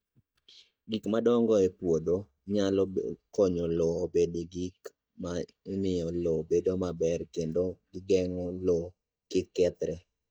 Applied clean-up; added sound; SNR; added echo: neural mask model DeepFilterNet 3.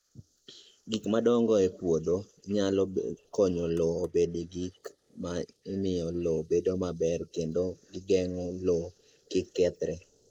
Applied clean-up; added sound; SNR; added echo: neural mask model Resemble Enhance denoiser.